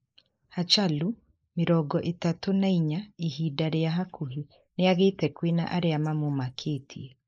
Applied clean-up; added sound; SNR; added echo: neural mask model Resemble Enhance denoiser.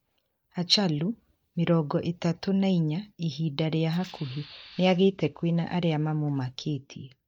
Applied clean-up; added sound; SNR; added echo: neural mask model DeepFilterNet 3.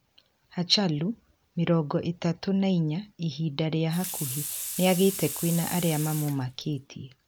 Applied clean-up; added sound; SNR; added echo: none; Sink (filling or washing) / Water tap, faucet; 8 dB; none.